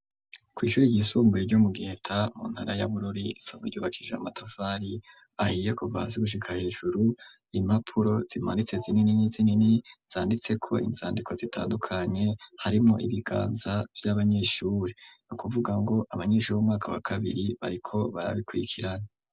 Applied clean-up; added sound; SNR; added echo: none; none; none; none.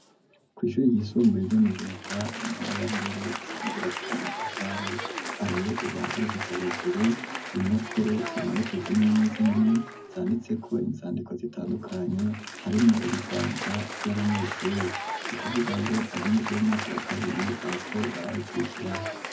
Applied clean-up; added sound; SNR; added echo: none; Applause; 8 dB; reverberation time 0.3 s.